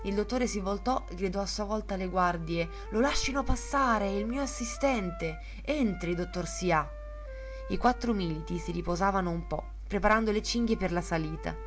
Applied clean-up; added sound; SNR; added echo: none; Wind instrument, woodwind instrument; 18 dB; none.